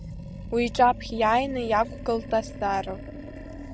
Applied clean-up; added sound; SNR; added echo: none; Animal; 11 dB; none.